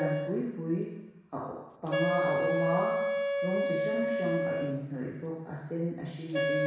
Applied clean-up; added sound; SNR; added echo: none; Wind instrument, woodwind instrument; -2 dB; reverberation time 1.1 s.